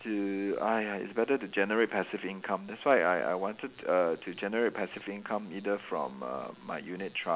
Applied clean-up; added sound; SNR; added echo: none; none; none; none.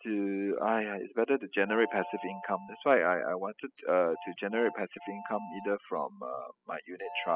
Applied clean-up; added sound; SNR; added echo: classical method spectral subtraction.